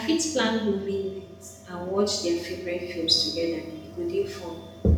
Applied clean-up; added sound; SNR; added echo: none; none; none; reverberation time 0.8 s.